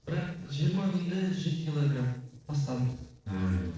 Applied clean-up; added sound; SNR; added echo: neural separator model SepFormer DNS4.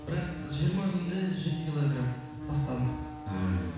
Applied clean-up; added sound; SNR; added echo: none; Buzz / Bird; 12 dB; reverberation time 1.1 s.